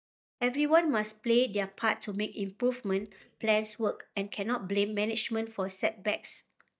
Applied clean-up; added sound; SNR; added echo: neural mask model DeepFilterNet 3.